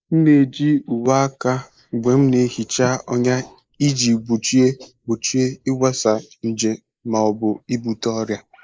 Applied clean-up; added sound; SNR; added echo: neural mask model Resemble Enhance denoiser.